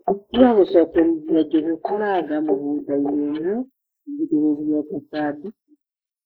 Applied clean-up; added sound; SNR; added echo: neural mask model Resemble Enhance denoiser.